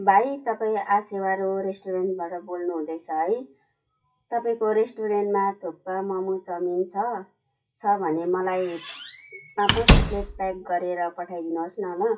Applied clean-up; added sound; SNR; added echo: classical method WPE with log-MMSE.